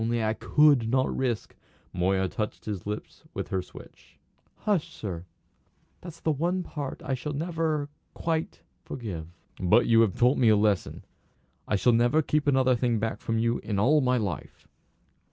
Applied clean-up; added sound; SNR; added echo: none; none; none; none.